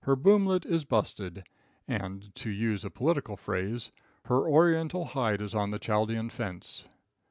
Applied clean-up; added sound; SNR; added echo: none; none; none; none.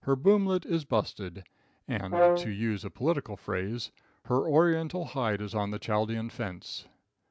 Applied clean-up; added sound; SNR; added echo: none; Brass instrument; -1 dB; none.